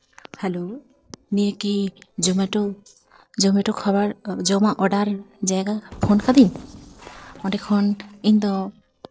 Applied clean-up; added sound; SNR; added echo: neural separator model SepFormer DNS4.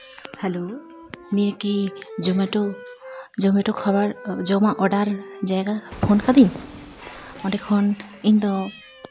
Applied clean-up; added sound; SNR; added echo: none; Cat + Wind instrument, woodwind instrument; 18 dB; none.